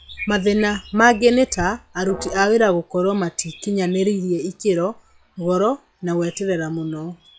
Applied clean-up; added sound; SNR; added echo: classical method log-MMSE.